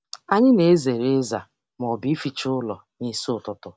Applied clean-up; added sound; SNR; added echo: none; none; none; none.